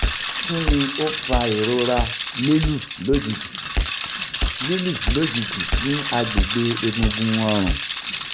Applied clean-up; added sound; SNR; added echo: none; Bicycle; -3 dB; none.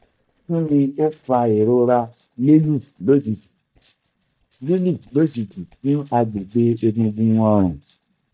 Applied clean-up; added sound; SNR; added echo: neural mask model DeepFilterNet 3.